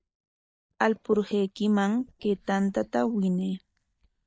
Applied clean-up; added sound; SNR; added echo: neural mask model DeepFilterNet 3.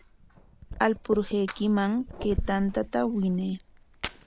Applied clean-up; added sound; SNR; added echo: none; Fire; 10 dB; none.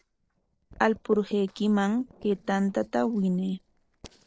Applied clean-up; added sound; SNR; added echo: neural separator model SepFormer DNS4.